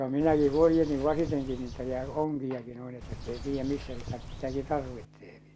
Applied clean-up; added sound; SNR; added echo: none; Bird; 11 dB; none.